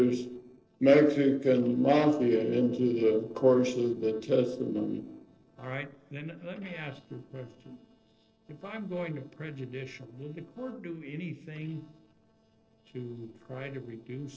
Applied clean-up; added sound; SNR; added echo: neural separator model SepFormer DNS4.